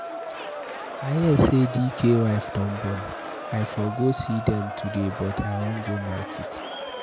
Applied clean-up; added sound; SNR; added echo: none; Crowd; 9 dB; none.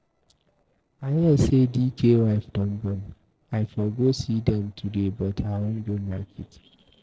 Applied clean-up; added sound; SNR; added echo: neural separator model SepFormer DNS4.